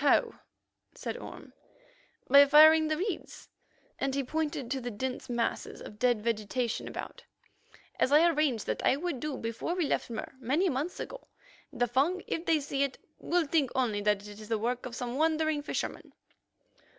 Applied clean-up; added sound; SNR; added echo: none; none; none; none.